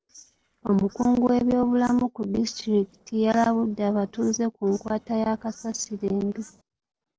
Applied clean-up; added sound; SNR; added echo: neural separator model SepFormer DNS4.